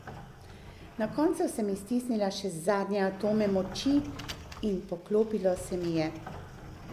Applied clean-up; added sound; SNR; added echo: none; Sliding door; 14 dB; none.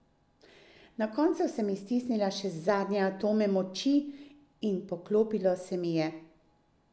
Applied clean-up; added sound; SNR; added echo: none; none; none; none.